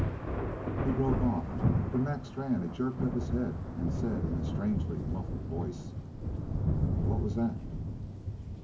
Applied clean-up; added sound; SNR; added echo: none; Thunder; -2 dB; reverberation time 0.3 s.